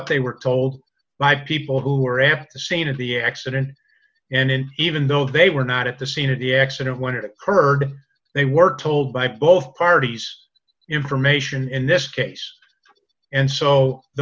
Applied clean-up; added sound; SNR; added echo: none; none; none; none.